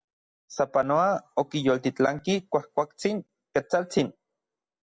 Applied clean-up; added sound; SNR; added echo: none; none; none; none.